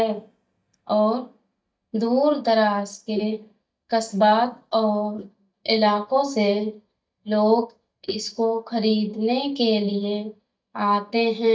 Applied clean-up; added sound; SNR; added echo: neural mask model DeepFilterNet 3.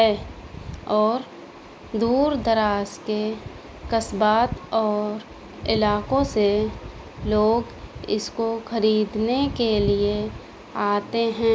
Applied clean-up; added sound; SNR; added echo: none; none; none; none.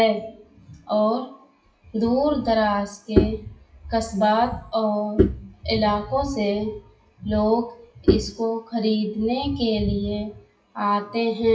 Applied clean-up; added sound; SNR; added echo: classical method WPE with log-MMSE.